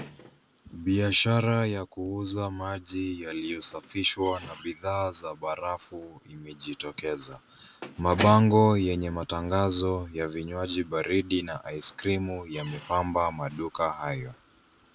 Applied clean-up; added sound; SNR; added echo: none; Squeak / Slam / Wood; 17 dB; none.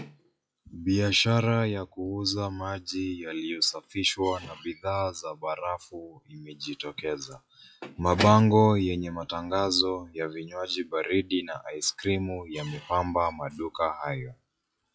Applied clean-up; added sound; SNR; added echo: classical method log-MMSE.